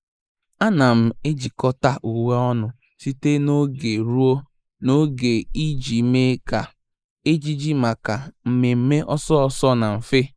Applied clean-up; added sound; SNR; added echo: neural mask model Resemble Enhance denoiser.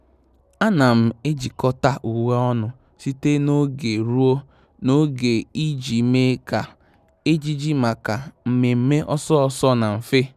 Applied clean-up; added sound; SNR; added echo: none; none; none; none.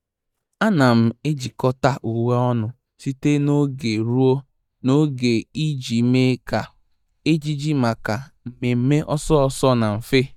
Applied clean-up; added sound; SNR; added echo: neural mask model DeepFilterNet 3.